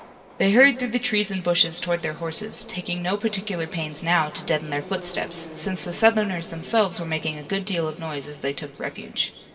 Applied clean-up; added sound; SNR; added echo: none; Subway, metro, underground; 18 dB; reverberation time 1.6 s.